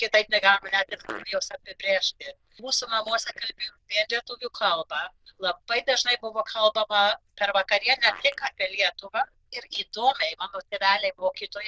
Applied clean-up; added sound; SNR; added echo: neural diffusion model UNIVERSE++.